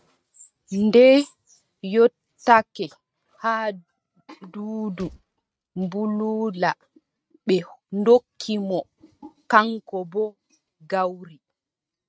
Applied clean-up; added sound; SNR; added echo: neural mask model RNNoise.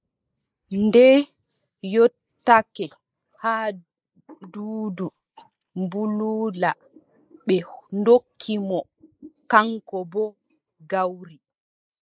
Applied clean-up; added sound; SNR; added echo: neural mask model Resemble Enhance denoiser.